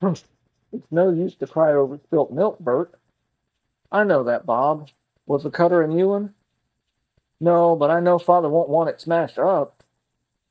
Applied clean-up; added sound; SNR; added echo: neural mask model DeepFilterNet 3.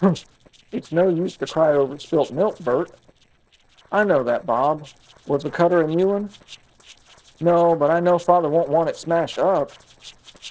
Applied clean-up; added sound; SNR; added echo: neural separator model SepFormer DNS4.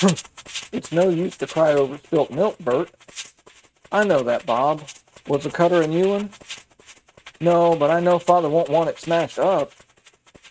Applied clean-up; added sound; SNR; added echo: neural mask model RNNoise.